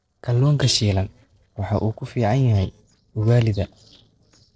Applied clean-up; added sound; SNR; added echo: neural separator model SepFormer DNS4.